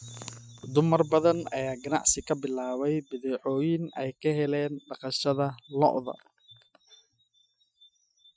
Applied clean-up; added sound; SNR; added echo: classical method Wiener filter.